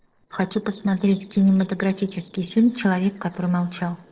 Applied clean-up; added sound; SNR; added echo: neural separator model SepFormer DNS4.